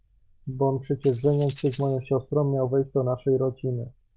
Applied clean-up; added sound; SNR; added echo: neural diffusion model UNIVERSE++.